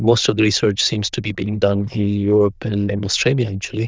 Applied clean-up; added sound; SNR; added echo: neural diffusion model UNIVERSE++.